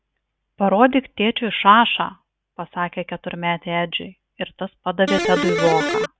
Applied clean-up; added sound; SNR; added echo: none; Electric guitar; 0 dB; none.